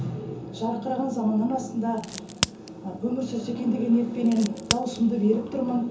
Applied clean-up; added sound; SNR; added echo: none; Crack; 9 dB; reverberation time 0.6 s.